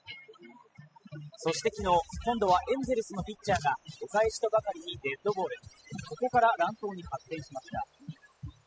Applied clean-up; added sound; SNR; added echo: classical method spectral subtraction.